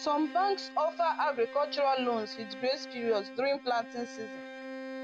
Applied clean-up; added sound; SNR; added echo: none; Bowed string instrument; 13 dB; none.